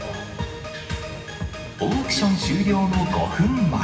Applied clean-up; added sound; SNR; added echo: none; Gong; 19 dB; reverberation time 2.3 s.